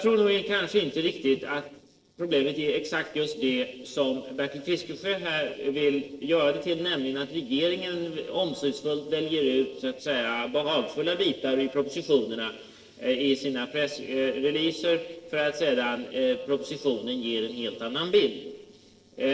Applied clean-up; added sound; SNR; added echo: neural separator model SepFormer DNS4.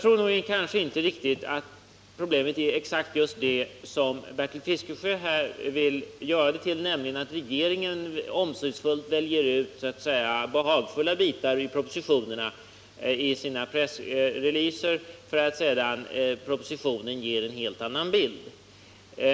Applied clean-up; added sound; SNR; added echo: none; none; none; none.